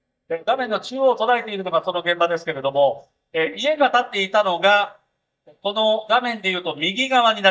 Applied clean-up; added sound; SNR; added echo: neural mask model DeepFilterNet 3.